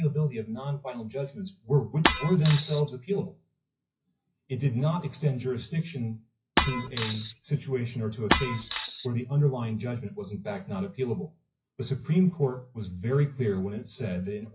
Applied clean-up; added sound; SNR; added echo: classical method WPE with log-MMSE.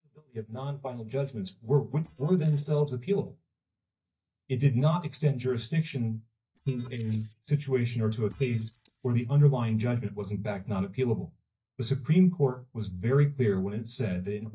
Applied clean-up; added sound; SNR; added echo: neural mask model DeepFilterNet 3.